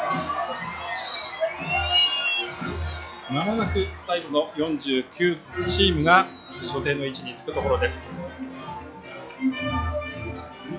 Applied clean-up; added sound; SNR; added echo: classical method log-MMSE.